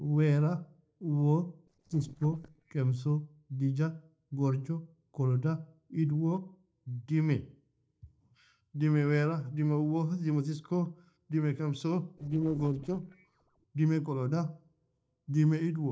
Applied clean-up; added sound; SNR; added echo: neural separator model SepFormer DNS4.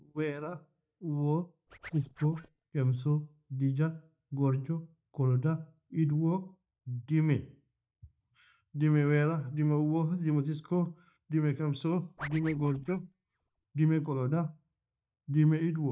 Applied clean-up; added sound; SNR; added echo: neural mask model DeepFilterNet 3.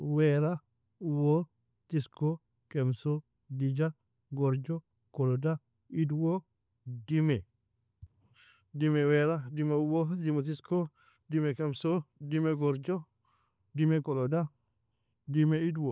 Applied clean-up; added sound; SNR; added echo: none; none; none; none.